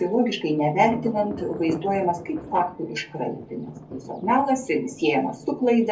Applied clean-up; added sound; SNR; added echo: none; Thunder; 16 dB; reverberation time 0.2 s.